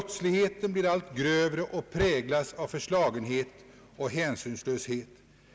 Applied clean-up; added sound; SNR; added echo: none; none; none; none.